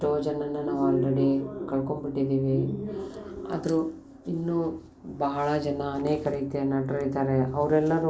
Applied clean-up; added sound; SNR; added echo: none; none; none; none.